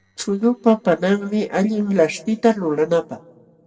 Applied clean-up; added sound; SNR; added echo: neural separator model SepFormer DNS4.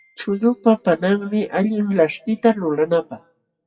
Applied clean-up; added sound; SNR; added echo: classical method WPE with log-MMSE.